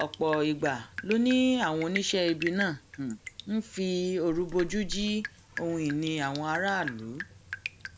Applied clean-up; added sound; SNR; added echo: none; Drip; 12 dB; none.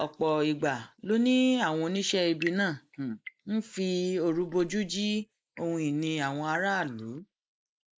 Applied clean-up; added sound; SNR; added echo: neural mask model Resemble Enhance denoiser.